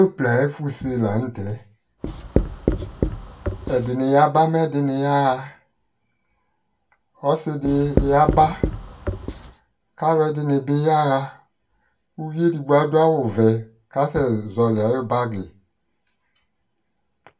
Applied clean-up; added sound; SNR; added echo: none; Writing; 3 dB; reverberation time 0.1 s.